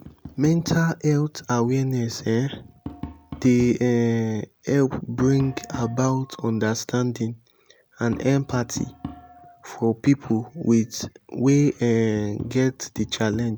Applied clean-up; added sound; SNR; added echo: none; Tap; 18 dB; none.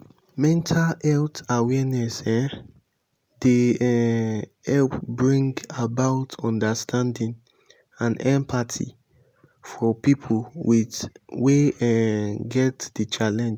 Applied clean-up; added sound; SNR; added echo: none; none; none; none.